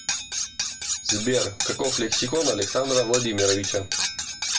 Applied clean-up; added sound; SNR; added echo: none; Cutlery, silverware; 1 dB; reverberation time 0.2 s.